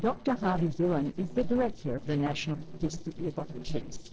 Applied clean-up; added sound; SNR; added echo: neural separator model SepFormer DNS4.